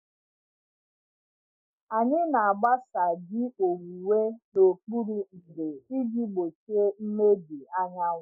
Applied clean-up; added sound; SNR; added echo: neural mask model Resemble Enhance denoiser.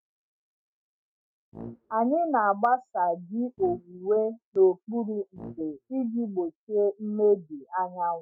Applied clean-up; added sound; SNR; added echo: neural mask model RNNoise.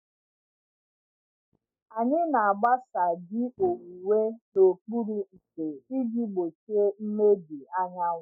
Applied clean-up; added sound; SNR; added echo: neural mask model DeepFilterNet 3.